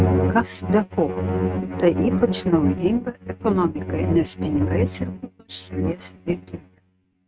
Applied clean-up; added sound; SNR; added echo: neural mask model RNNoise.